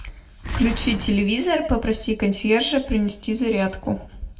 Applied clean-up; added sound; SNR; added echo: none; Boom; 12 dB; reverberation time 0.5 s.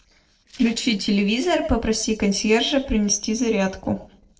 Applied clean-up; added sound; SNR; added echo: neural separator model SepFormer DNS4.